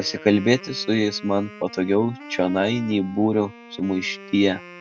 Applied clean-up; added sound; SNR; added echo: none; Wind instrument, woodwind instrument; 18 dB; none.